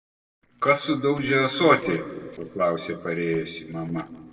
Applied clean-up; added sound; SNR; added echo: neural separator model SepFormer DNS4.